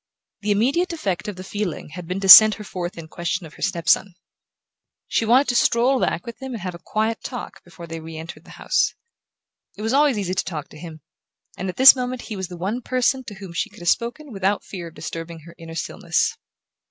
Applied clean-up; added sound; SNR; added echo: none; none; none; none.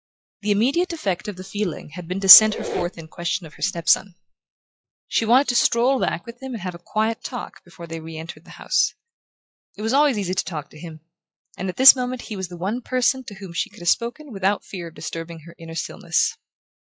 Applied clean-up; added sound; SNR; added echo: classical method log-MMSE.